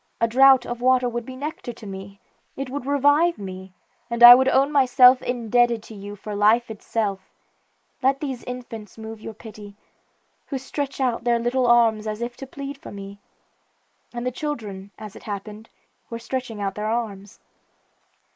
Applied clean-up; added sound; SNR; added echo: neural mask model Resemble Enhance denoiser.